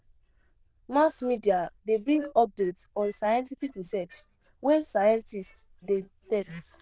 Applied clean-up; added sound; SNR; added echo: neural diffusion model UNIVERSE++.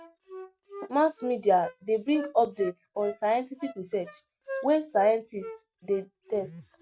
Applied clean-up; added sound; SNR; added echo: neural mask model RNNoise.